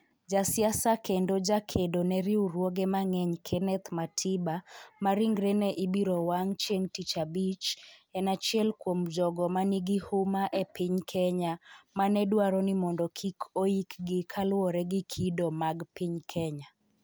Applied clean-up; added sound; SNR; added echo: none; none; none; none.